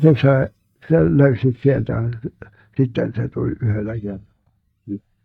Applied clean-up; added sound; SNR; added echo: neural mask model DeepFilterNet 3.